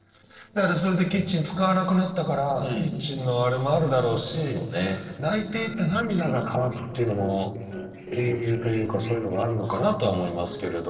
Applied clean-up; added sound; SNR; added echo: neural separator model SepFormer DNS4.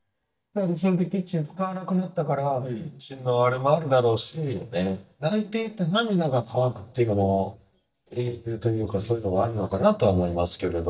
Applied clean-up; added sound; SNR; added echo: neural mask model DeepFilterNet 3.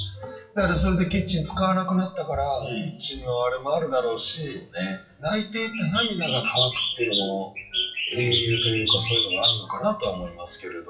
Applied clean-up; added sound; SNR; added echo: classical method WPE with log-MMSE.